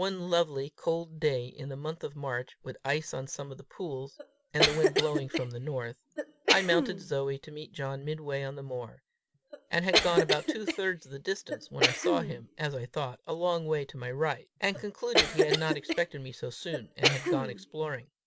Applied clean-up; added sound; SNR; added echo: none; Cough; -1 dB; none.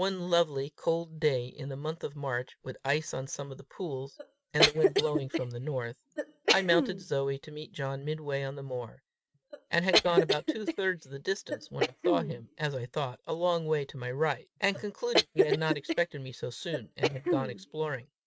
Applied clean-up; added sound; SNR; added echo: neural mask model RNNoise.